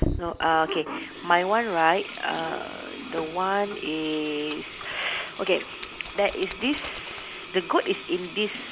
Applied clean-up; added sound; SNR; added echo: none; Sink (filling or washing); 9 dB; none.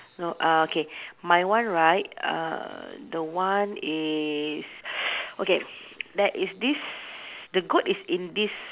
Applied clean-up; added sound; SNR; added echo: none; none; none; none.